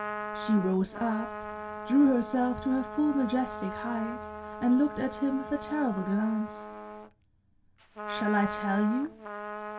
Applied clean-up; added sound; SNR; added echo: none; Trumpet; 9 dB; reverberation time 0.2 s.